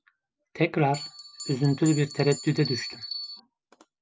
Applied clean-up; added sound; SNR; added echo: none; Bell; 11 dB; none.